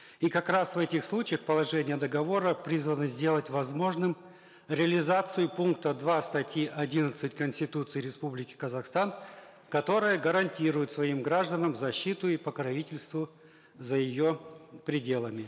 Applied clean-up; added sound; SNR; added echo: none; none; none; none.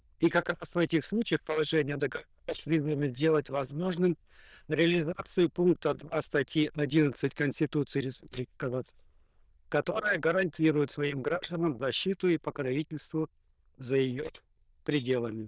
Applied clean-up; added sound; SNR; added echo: neural diffusion model UNIVERSE++.